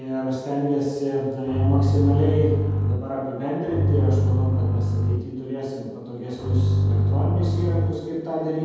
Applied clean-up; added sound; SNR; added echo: none; Bowed string instrument; -5 dB; reverberation time 1.2 s.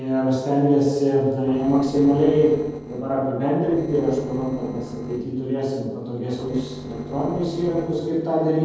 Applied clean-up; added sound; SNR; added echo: neural separator model SepFormer DNS4.